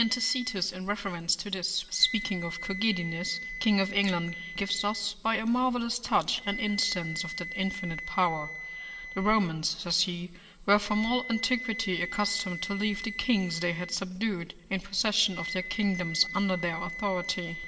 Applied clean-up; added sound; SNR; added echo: none; Wind instrument, woodwind instrument; 10 dB; reverberation time 2.8 s.